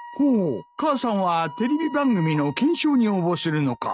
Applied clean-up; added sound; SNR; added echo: neural mask model RNNoise.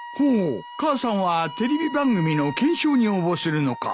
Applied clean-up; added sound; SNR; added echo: none; Wind instrument, woodwind instrument; 15 dB; none.